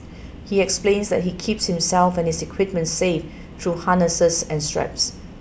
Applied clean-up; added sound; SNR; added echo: none; none; none; none.